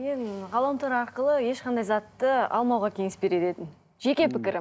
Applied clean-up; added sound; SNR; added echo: none; none; none; none.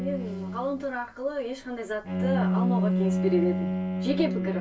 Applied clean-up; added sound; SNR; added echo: none; Bowed string instrument; -2 dB; reverberation time 0.2 s.